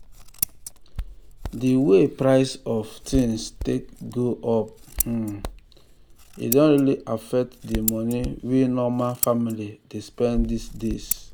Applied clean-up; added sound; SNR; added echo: none; Hands + Scissors; 10 dB; none.